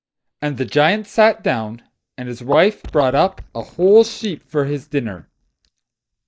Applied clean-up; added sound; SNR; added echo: neural mask model DeepFilterNet 3.